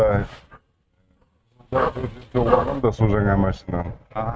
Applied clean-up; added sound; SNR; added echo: neural mask model RNNoise.